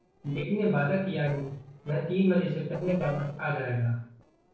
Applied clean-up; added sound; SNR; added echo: neural separator model SepFormer DNS4.